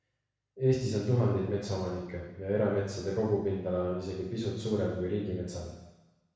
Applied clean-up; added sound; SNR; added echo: none; none; none; reverberation time 1.0 s.